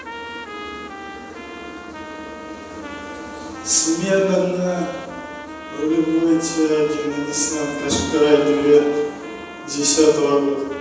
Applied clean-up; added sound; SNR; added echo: none; Trumpet; 15 dB; reverberation time 1.1 s.